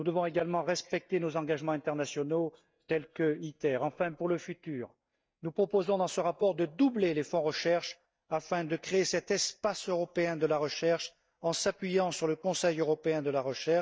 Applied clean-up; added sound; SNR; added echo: neural mask model DeepFilterNet 3.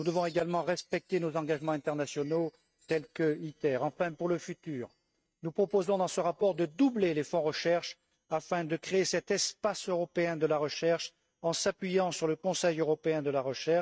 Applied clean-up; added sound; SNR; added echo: neural mask model RNNoise.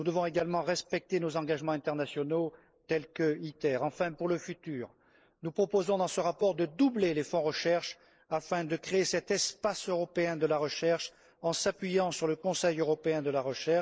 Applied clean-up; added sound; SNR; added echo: neural mask model Resemble Enhance denoiser.